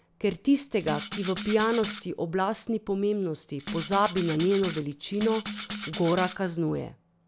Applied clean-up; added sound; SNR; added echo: none; Rattle (instrument); 8 dB; none.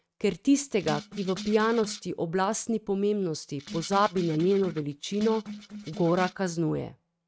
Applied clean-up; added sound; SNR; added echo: neural mask model RNNoise.